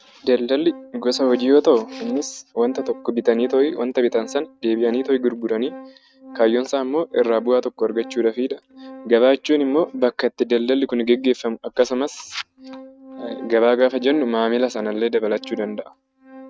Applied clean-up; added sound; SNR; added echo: neural mask model RNNoise.